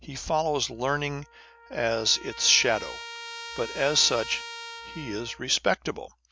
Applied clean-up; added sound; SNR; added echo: none; Trumpet; 14 dB; none.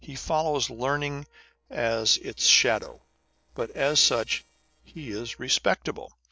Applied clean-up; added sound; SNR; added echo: neural separator model SepFormer DNS4.